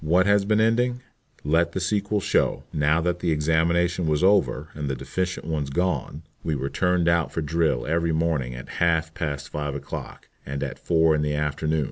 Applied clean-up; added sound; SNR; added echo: none; none; none; none.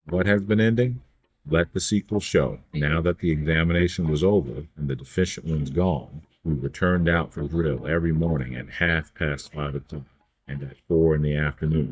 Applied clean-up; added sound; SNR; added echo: neural mask model DeepFilterNet 3.